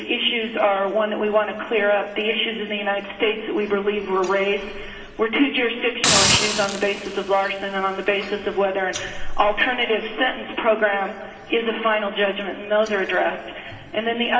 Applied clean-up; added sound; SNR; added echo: none; Hiss; 2 dB; reverberation time 1.7 s.